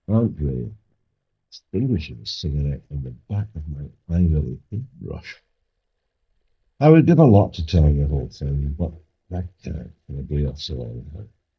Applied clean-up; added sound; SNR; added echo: neural mask model DeepFilterNet 3.